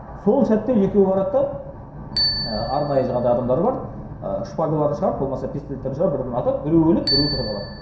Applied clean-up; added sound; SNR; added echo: none; Bicycle bell; 11 dB; reverberation time 0.7 s.